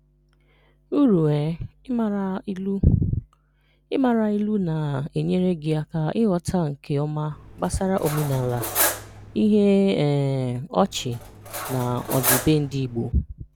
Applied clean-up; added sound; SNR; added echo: none; Cutlery, silverware; 6 dB; none.